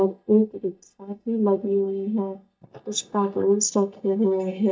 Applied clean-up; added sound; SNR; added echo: neural mask model DeepFilterNet 3.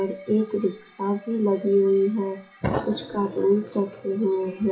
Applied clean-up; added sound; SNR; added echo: classical method WPE with log-MMSE.